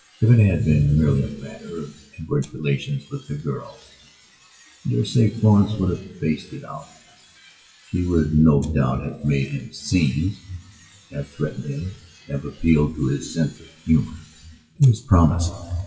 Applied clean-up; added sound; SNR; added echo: classical method WPE with log-MMSE.